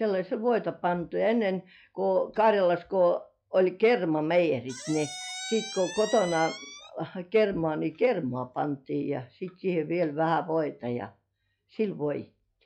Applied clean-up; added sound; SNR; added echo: classical method log-MMSE.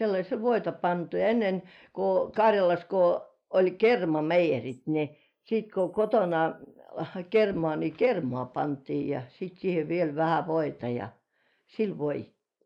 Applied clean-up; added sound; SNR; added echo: neural mask model Resemble Enhance denoiser.